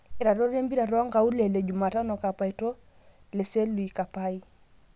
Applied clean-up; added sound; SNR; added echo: none; none; none; none.